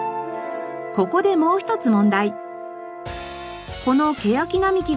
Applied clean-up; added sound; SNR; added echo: none; Brass instrument; 14 dB; none.